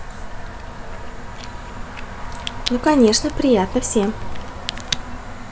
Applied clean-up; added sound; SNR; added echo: none; Crack; 15 dB; none.